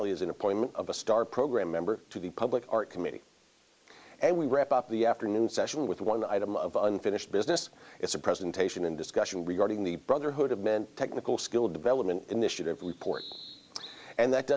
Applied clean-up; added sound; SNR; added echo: neural mask model Resemble Enhance denoiser.